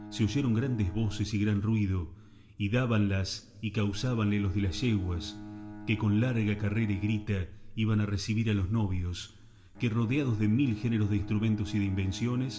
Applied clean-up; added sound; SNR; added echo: none; Bowed string instrument; 17 dB; reverberation time 1.6 s.